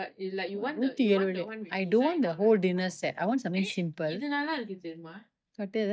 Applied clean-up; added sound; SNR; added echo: neural mask model DeepFilterNet 3.